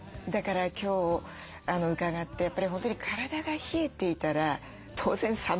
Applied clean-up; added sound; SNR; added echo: none; none; none; none.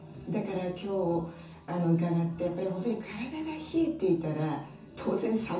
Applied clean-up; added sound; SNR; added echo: none; none; none; reverberation time 0.6 s.